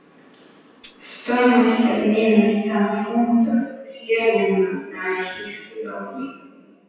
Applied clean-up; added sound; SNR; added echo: classical method WPE with log-MMSE.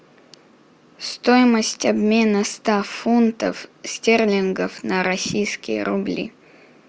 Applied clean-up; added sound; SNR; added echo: none; none; none; none.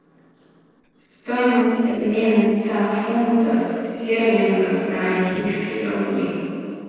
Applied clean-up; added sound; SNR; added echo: neural separator model SepFormer DNS4.